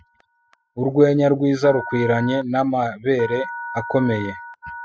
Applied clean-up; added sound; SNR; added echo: classical method spectral subtraction.